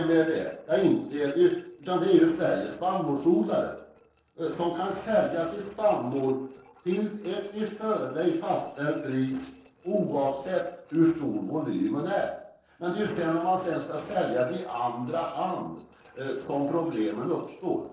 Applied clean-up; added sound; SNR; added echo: neural separator model SepFormer DNS4.